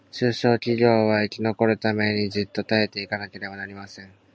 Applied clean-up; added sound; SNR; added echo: none; none; none; none.